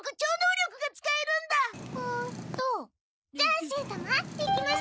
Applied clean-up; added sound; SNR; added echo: none; Purr; 9 dB; none.